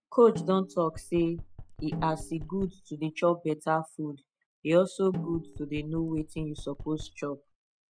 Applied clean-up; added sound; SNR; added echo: none; Knock + Snare drum; 12 dB; none.